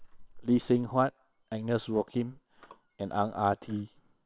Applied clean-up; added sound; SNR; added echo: neural separator model SepFormer WHAM!.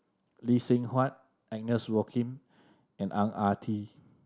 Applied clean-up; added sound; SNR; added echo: none; none; none; none.